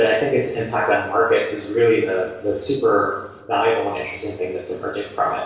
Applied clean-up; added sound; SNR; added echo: none; none; none; reverberation time 1.1 s.